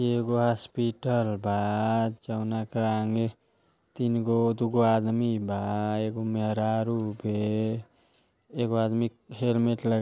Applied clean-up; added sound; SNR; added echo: none; none; none; none.